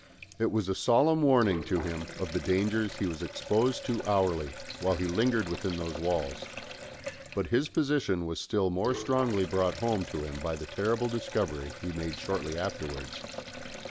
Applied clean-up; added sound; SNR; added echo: none; Sink (filling or washing); 12 dB; none.